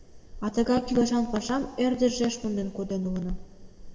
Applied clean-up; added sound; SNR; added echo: none; Fire; 13 dB; reverberation time 1.4 s.